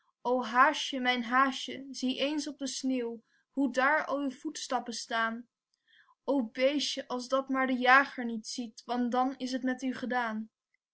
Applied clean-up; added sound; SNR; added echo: none; none; none; none.